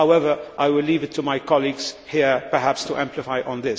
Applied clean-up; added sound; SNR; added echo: none; none; none; none.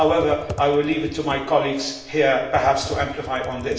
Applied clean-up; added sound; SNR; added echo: none; Computer keyboard; 15 dB; reverberation time 0.6 s.